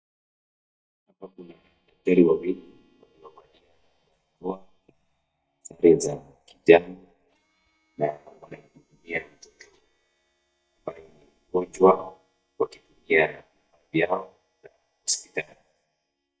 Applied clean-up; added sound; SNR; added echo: neural mask model DeepFilterNet 3.